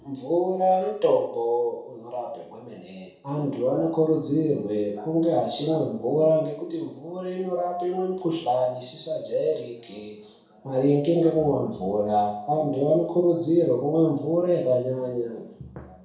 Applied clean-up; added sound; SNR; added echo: none; none; none; reverberation time 0.6 s.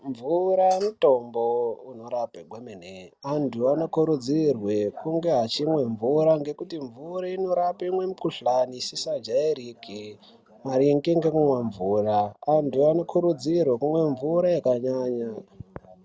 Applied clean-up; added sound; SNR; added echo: none; none; none; none.